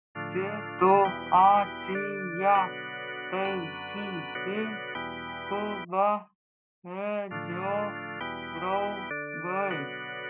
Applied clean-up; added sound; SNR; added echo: none; Organ; 8 dB; none.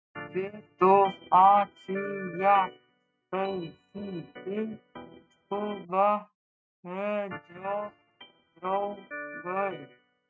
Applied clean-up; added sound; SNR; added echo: neural mask model RNNoise.